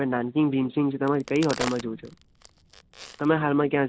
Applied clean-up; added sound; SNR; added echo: none; Crack; 14 dB; none.